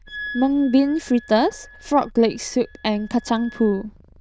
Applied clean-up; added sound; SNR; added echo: neural diffusion model UNIVERSE++.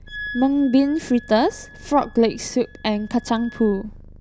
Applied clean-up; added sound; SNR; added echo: none; Wind instrument, woodwind instrument + Purr; 17 dB; none.